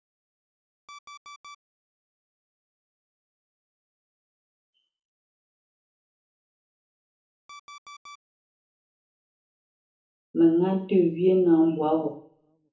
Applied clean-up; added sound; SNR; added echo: none; Alarm; 20 dB; reverberation time 0.6 s.